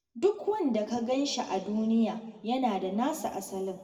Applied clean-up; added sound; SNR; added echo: none; none; none; reverberation time 1.3 s.